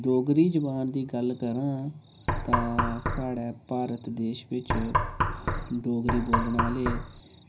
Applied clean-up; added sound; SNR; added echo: none; Knock; -1 dB; reverberation time 0.4 s.